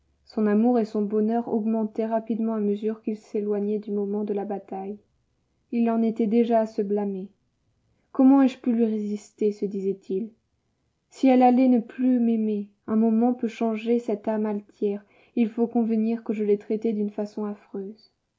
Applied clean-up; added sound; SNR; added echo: none; none; none; none.